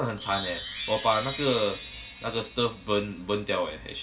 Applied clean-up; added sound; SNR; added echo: none; Chime; 10 dB; reverberation time 0.7 s.